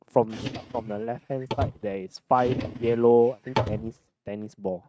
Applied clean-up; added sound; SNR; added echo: neural mask model RNNoise.